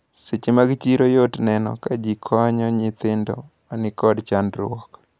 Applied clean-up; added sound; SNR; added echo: none; none; none; none.